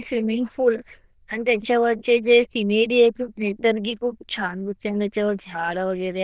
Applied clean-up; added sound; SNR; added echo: neural diffusion model UNIVERSE++.